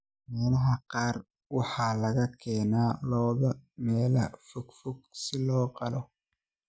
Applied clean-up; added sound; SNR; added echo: none; none; none; none.